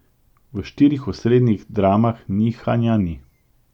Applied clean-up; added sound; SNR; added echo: none; none; none; none.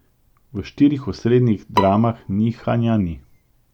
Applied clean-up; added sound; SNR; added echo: none; Bowed string instrument; 9 dB; none.